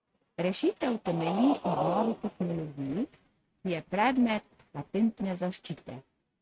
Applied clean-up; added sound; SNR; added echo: neural mask model RNNoise.